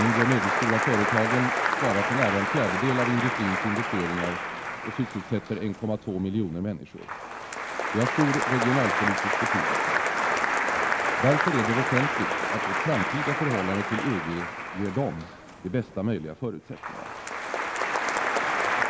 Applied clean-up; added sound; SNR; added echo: none; Applause; -1 dB; none.